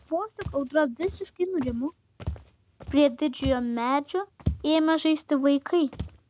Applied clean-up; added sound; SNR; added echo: none; Walk, footsteps; 12 dB; none.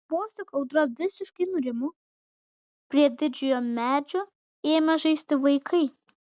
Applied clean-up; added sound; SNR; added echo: none; none; none; none.